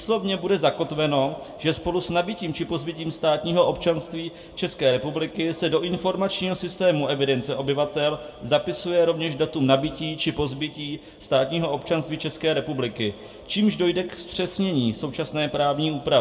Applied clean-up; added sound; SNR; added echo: none; none; none; reverberation time 1.1 s.